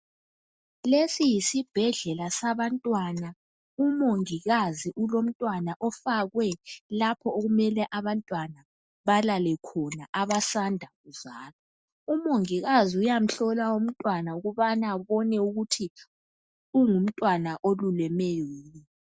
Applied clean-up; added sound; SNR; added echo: none; none; none; none.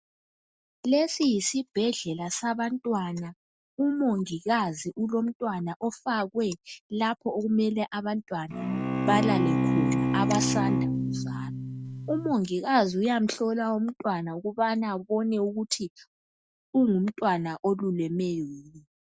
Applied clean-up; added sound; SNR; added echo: none; Bowed string instrument; -1 dB; none.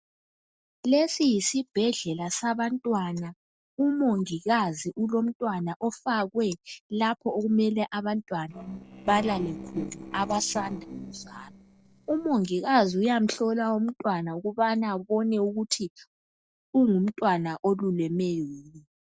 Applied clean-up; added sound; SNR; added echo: neural separator model SepFormer DNS4.